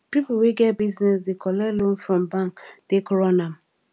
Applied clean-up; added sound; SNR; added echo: none; none; none; none.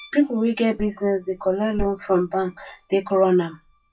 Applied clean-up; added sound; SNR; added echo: classical method WPE with log-MMSE.